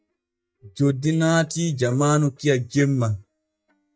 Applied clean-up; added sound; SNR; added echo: neural mask model DeepFilterNet 3.